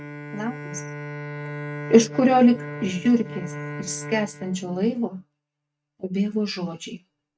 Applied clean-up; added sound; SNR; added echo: neural mask model RNNoise.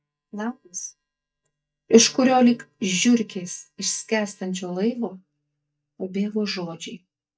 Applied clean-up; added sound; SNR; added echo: neural mask model DeepFilterNet 3.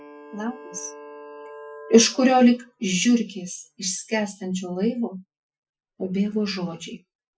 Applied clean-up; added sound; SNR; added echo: classical method Wiener filter.